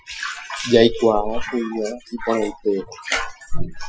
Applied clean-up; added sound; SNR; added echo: classical method Wiener filter.